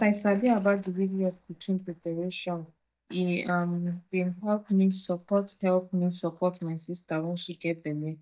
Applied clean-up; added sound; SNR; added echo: neural mask model DeepFilterNet 3.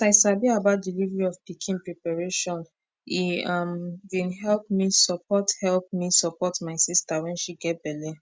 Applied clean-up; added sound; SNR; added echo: none; none; none; none.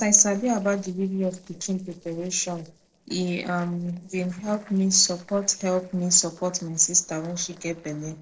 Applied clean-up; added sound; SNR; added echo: neural separator model SepFormer DNS4.